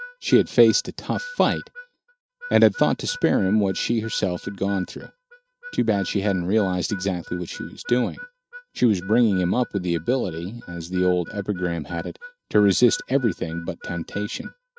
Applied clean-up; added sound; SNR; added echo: neural mask model RNNoise.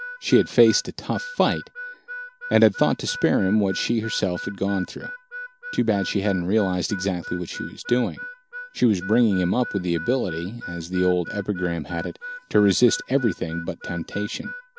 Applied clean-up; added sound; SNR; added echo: none; Harmonica; 13 dB; none.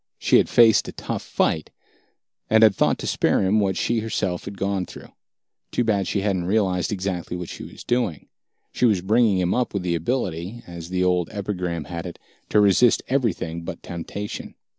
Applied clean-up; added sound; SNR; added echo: none; none; none; none.